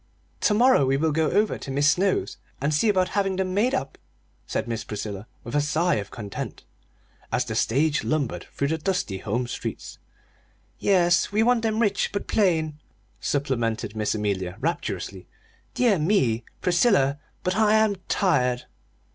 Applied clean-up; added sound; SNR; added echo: none; none; none; none.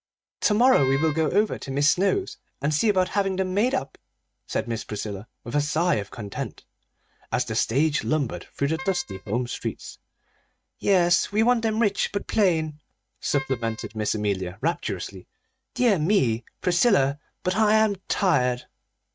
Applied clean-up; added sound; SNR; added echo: neural mask model RNNoise.